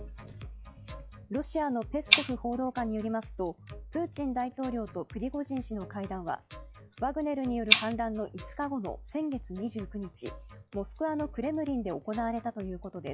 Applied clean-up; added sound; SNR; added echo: classical method log-MMSE.